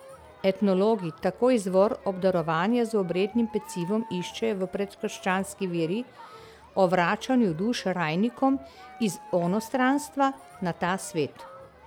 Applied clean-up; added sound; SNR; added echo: none; Crowd + Wind instrument, woodwind instrument; 20 dB; none.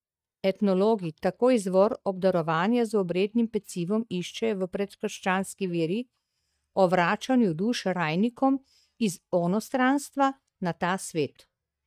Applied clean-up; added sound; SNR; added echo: neural mask model DeepFilterNet 3.